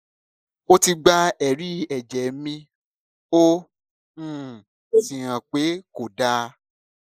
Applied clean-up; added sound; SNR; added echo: neural mask model Resemble Enhance denoiser.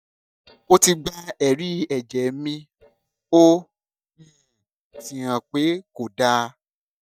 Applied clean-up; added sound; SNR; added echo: neural mask model DeepFilterNet 3.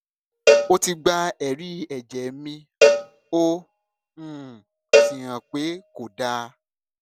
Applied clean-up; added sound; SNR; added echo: none; Cowbell; -4 dB; none.